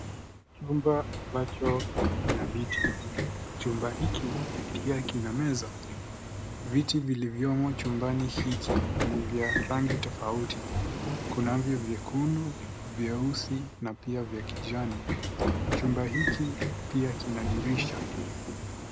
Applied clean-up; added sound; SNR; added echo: none; Sliding door / Train; 1 dB; none.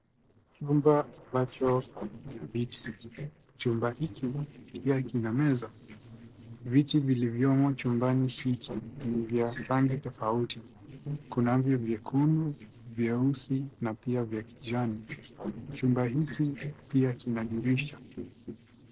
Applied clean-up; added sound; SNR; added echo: neural separator model SepFormer DNS4.